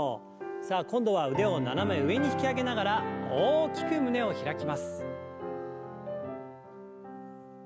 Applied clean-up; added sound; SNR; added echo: none; none; none; none.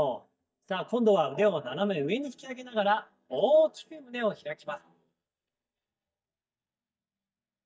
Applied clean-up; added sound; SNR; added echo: neural mask model DeepFilterNet 3.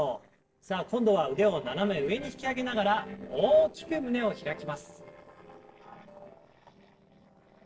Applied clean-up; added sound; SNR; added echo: neural separator model SepFormer DNS4.